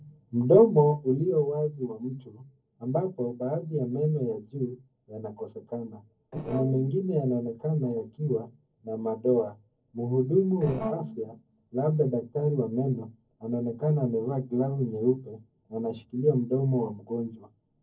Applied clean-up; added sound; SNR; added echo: neural separator model SepFormer DNS4.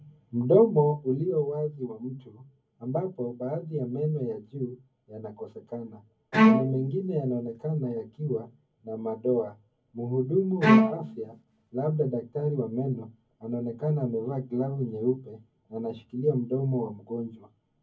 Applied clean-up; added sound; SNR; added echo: none; Bowed string instrument; -4 dB; reverberation time 0.3 s.